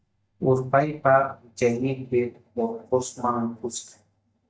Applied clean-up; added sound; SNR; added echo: neural mask model DeepFilterNet 3.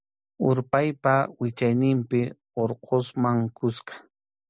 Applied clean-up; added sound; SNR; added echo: none; none; none; none.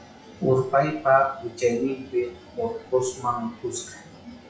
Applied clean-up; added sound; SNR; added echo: classical method WPE with log-MMSE.